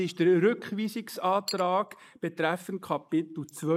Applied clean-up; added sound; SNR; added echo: neural mask model Resemble Enhance denoiser.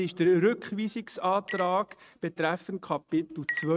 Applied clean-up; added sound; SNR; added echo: neural mask model RNNoise.